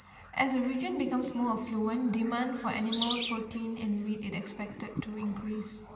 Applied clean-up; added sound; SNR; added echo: none; Bird vocalization, bird call, bird song; 0 dB; reverberation time 2.0 s.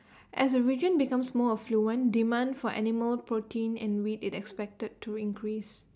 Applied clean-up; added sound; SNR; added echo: none; none; none; none.